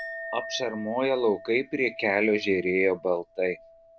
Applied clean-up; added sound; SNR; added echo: none; Chink, clink; 15 dB; none.